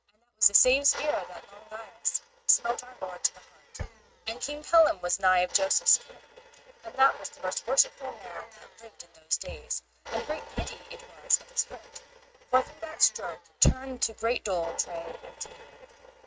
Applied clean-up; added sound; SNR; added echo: neural mask model RNNoise.